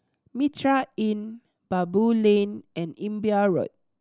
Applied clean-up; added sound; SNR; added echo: none; none; none; none.